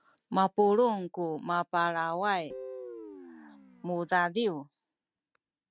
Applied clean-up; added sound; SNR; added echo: neural mask model RNNoise.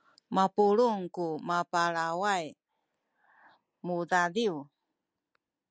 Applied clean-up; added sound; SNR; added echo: none; none; none; none.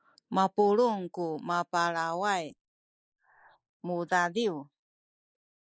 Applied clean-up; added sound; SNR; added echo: neural mask model Resemble Enhance denoiser.